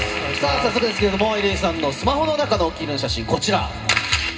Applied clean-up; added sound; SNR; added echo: none; Keyboard (musical); 20 dB; reverberation time 0.2 s.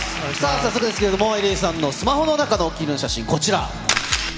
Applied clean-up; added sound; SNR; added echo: none; none; none; none.